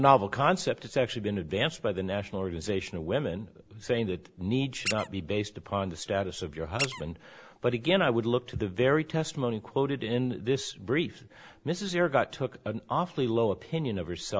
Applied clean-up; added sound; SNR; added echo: none; Squeak; 10 dB; none.